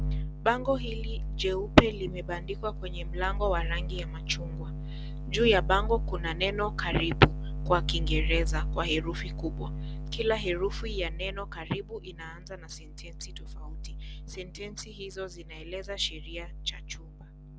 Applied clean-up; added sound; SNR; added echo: none; none; none; none.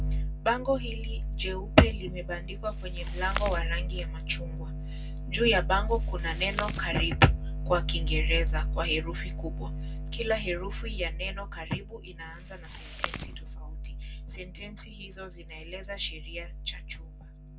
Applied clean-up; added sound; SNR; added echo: none; Chewing, mastication; 11 dB; reverberation time 0.3 s.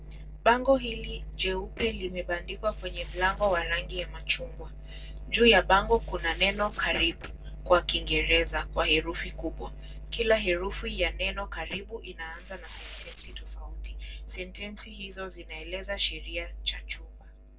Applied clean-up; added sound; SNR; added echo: neural separator model SepFormer DNS4.